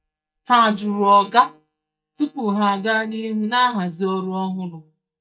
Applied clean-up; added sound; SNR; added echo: neural mask model DeepFilterNet 3.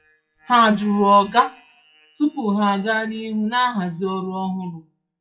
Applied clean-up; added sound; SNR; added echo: classical method WPE with log-MMSE.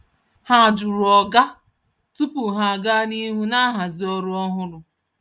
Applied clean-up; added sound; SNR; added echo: none; none; none; none.